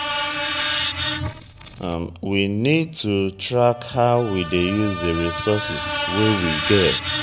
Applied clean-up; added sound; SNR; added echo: none; Screech; 5 dB; none.